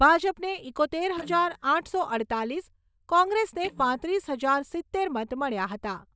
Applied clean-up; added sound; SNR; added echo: neural mask model DeepFilterNet 3.